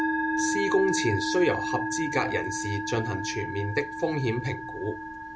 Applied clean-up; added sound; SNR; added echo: none; Musical instrument; 2 dB; none.